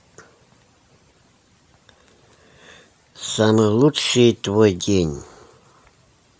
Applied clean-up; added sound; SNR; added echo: none; none; none; none.